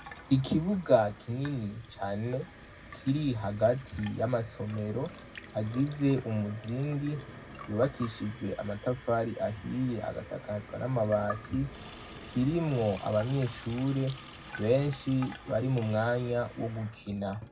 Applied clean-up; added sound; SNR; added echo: none; Sink (filling or washing) / Water tap, faucet; 16 dB; reverberation time 0.3 s.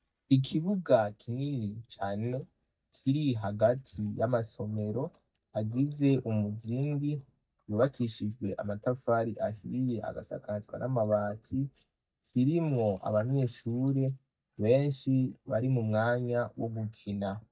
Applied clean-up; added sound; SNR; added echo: neural mask model DeepFilterNet 3.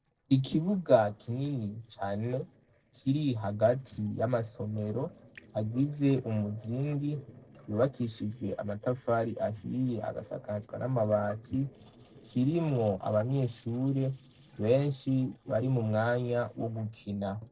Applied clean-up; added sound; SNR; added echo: neural separator model SepFormer DNS4.